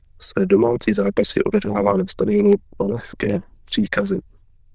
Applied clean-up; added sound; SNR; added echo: neural diffusion model UNIVERSE++.